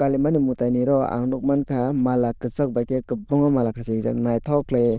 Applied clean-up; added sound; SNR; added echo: neural diffusion model UNIVERSE++.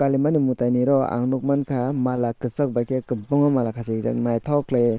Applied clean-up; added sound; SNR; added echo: neural separator model SepFormer WHAM!.